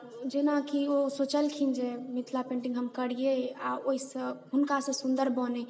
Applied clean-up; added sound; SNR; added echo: none; none; none; none.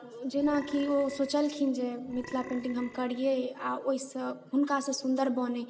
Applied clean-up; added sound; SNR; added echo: none; Burping, eructation; 18 dB; none.